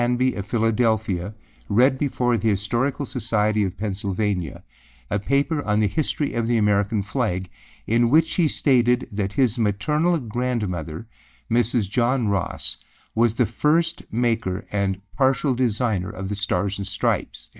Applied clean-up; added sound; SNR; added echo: neural mask model DeepFilterNet 3.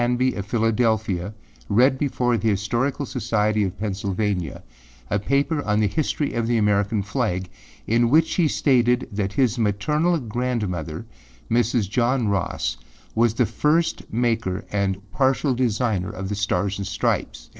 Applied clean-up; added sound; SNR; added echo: neural separator model SepFormer DNS4.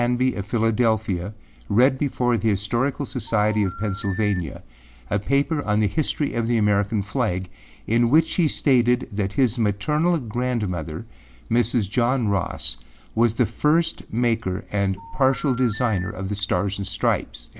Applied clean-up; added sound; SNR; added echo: none; Telephone; 16 dB; none.